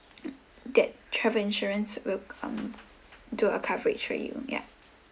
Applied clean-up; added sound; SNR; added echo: none; none; none; none.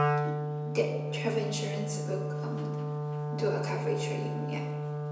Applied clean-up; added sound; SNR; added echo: none; Wind instrument, woodwind instrument; -3 dB; reverberation time 1.0 s.